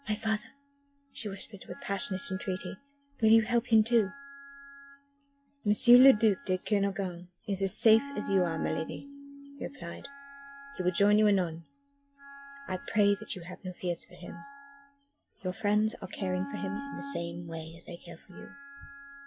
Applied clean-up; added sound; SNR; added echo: classical method log-MMSE.